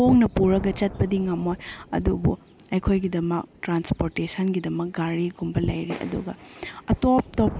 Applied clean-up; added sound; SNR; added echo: none; Thunder; 19 dB; none.